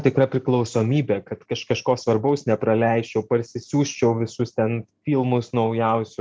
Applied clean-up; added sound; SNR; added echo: none; none; none; none.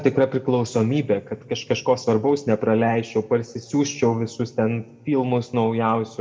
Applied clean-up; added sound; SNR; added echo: none; none; none; reverberation time 2.1 s.